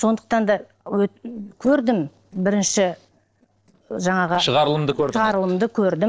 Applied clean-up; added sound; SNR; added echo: neural separator model SepFormer DNS4.